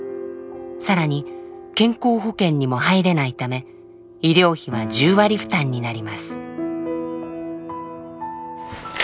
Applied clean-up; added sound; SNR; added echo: none; none; none; none.